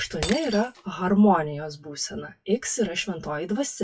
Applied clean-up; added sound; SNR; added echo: classical method WPE with log-MMSE.